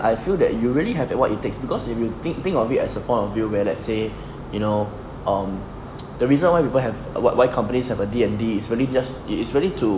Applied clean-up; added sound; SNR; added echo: none; none; none; none.